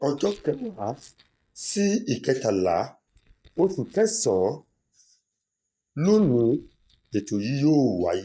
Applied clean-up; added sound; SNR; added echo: neural mask model DeepFilterNet 3.